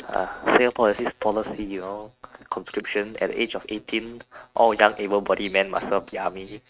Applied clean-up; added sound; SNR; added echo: neural mask model RNNoise.